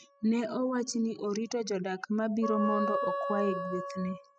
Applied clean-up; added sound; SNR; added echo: classical method spectral subtraction.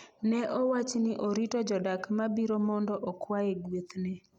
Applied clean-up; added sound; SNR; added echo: none; none; none; none.